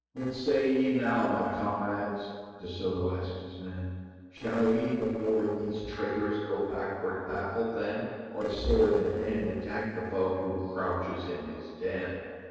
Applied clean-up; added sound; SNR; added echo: neural separator model SepFormer DNS4.